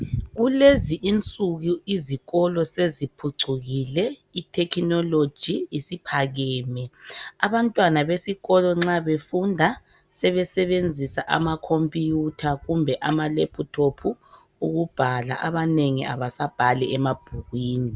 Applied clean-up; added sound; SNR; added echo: none; none; none; none.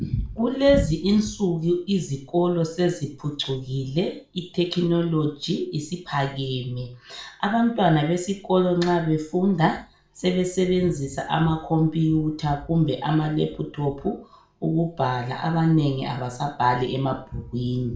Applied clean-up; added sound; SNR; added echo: none; none; none; reverberation time 0.4 s.